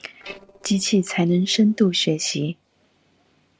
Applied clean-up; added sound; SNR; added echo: neural separator model SepFormer DNS4.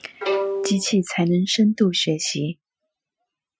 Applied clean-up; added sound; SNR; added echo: classical method Wiener filter.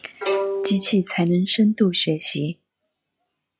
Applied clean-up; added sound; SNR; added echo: classical method log-MMSE.